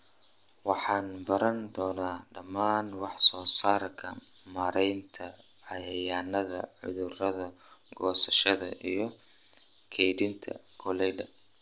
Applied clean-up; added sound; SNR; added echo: none; none; none; none.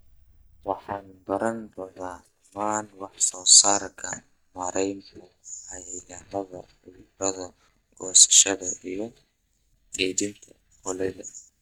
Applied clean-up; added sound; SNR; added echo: neural mask model DeepFilterNet 3.